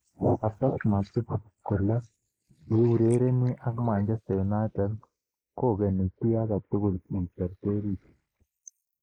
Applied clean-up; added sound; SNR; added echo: neural mask model Resemble Enhance denoiser.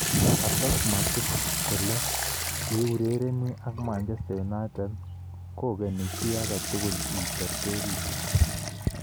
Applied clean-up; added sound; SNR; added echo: none; Sink (filling or washing) / Water tap, faucet; 2 dB; none.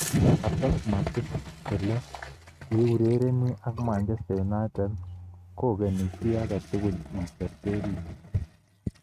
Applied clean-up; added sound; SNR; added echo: neural mask model RNNoise.